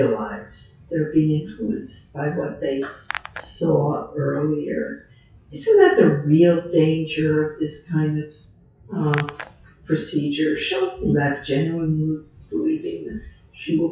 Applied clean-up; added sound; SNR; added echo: classical method WPE with log-MMSE.